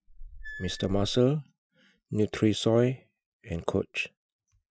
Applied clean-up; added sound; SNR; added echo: classical method Wiener filter.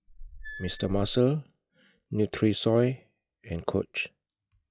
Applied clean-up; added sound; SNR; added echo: classical method log-MMSE.